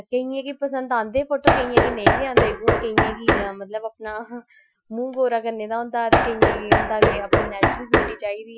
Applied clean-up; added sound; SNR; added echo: classical method Wiener filter.